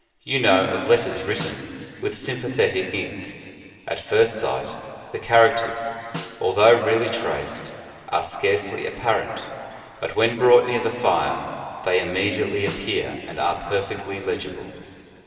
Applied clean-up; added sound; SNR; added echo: none; Snare drum; 18 dB; reverberation time 2.8 s.